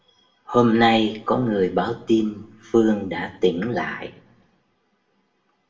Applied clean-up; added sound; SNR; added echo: none; none; none; reverberation time 0.4 s.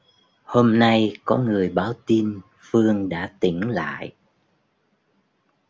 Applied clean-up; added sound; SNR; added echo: none; none; none; none.